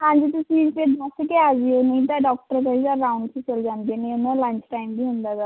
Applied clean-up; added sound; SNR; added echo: none; none; none; none.